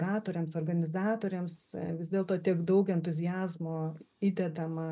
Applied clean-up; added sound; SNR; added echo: none; none; none; none.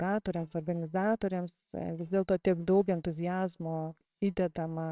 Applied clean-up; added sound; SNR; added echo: neural separator model SepFormer WHAMR!.